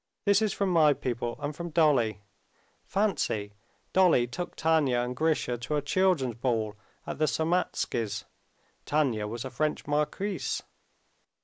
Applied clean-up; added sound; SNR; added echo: none; none; none; none.